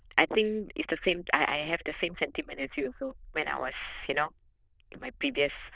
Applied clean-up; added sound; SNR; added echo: neural diffusion model UNIVERSE++.